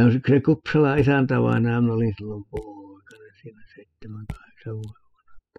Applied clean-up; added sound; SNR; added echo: classical method spectral subtraction.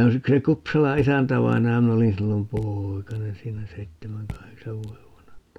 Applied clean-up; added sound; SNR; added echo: none; Raindrop / Drip; 19 dB; none.